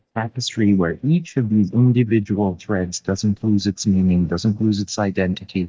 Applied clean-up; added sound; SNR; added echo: neural mask model DeepFilterNet 3.